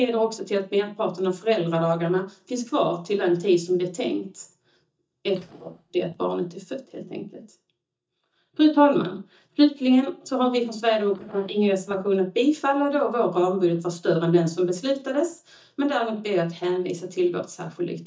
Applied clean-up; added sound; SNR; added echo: neural mask model DeepFilterNet 3.